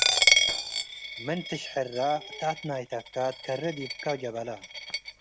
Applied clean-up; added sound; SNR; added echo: none; Coin (dropping); -3 dB; none.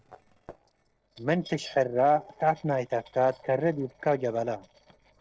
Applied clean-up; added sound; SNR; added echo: neural separator model SepFormer DNS4.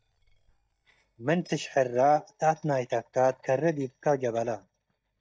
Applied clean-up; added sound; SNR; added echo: neural mask model DeepFilterNet 3.